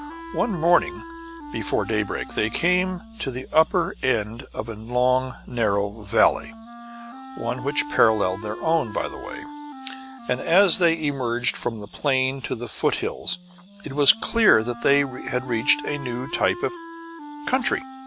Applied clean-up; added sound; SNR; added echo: none; Wind instrument, woodwind instrument; 15 dB; none.